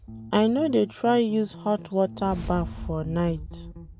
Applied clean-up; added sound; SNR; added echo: none; Bass guitar + Whoosh, swoosh, swish; 12 dB; none.